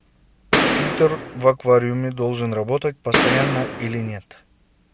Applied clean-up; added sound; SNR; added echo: none; Boom; -1 dB; none.